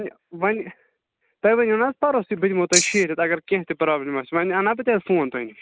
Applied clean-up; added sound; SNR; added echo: none; Rattle (instrument); -2 dB; none.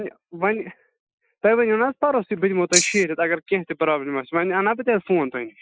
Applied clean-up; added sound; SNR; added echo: classical method Wiener filter.